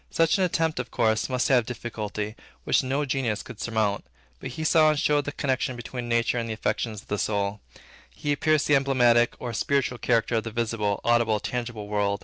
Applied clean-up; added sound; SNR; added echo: none; none; none; none.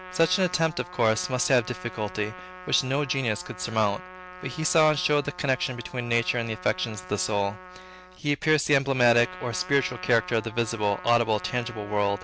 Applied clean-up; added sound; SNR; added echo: none; Trumpet; 16 dB; none.